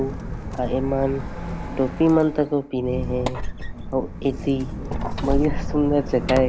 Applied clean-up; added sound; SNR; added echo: none; Squeak; 5 dB; none.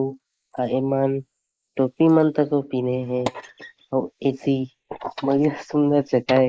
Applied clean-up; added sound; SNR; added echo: neural mask model Resemble Enhance denoiser.